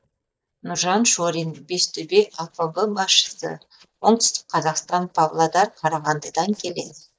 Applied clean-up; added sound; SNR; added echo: neural mask model DeepFilterNet 3.